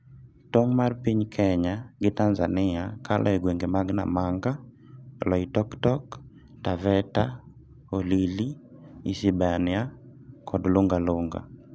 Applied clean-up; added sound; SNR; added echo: none; none; none; none.